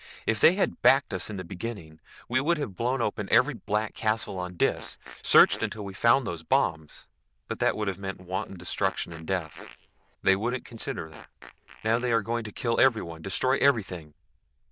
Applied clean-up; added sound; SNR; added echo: neural diffusion model UNIVERSE++.